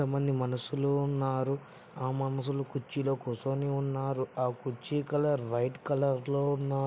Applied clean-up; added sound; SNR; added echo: none; none; none; none.